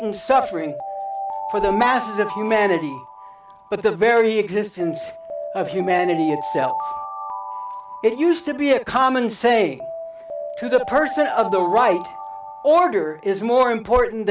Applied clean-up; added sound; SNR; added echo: none; Alarm; 10 dB; none.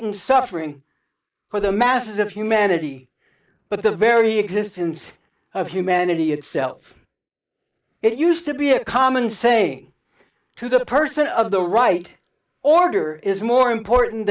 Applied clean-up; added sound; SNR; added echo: neural mask model Resemble Enhance denoiser.